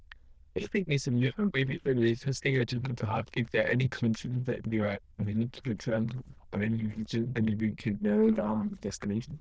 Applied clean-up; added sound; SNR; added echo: neural diffusion model UNIVERSE++.